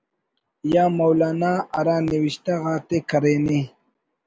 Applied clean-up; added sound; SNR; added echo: none; none; none; none.